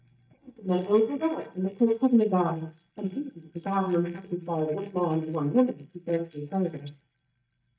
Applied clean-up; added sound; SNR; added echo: neural mask model DeepFilterNet 3.